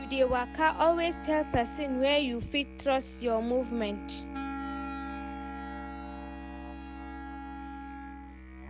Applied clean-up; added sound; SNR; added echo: none; Wind instrument, woodwind instrument + Musical instrument; 8 dB; none.